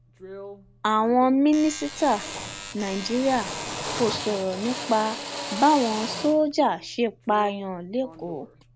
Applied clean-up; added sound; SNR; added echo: none; Alarm + Drill; 11 dB; none.